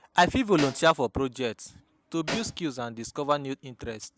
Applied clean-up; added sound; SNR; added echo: none; Snare drum; 12 dB; none.